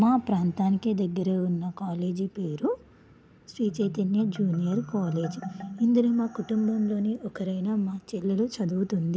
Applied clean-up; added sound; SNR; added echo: none; Marimba, xylophone; 18 dB; none.